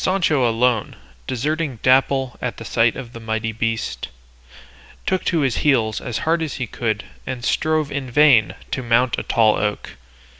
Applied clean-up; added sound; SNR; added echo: none; none; none; none.